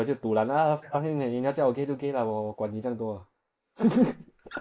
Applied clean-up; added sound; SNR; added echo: neural mask model Resemble Enhance denoiser.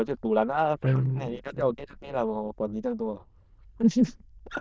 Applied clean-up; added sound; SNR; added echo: neural diffusion model UNIVERSE++.